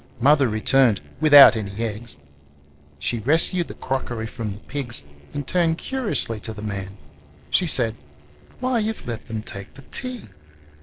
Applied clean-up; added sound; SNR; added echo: neural separator model SepFormer DNS4.